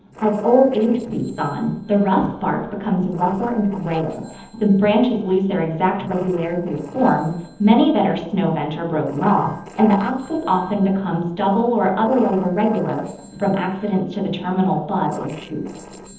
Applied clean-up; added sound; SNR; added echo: neural separator model SepFormer DNS4.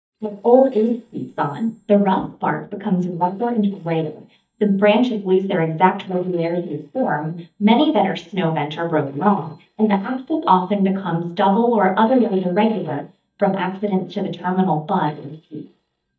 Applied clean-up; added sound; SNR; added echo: neural mask model DeepFilterNet 3.